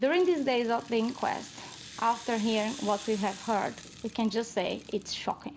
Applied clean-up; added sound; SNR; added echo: none; Rattle (instrument); 18 dB; none.